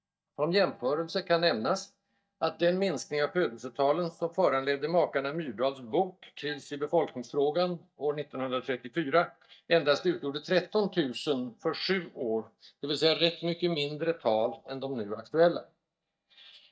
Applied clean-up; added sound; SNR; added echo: neural mask model DeepFilterNet 3.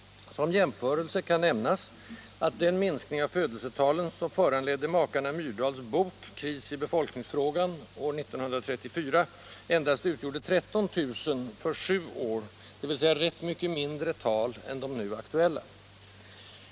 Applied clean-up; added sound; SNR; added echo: none; none; none; none.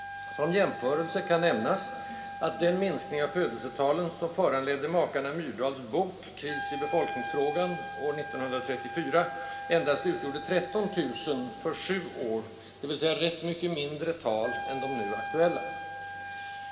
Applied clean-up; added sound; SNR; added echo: none; Wind instrument, woodwind instrument; 10 dB; reverberation time 2.1 s.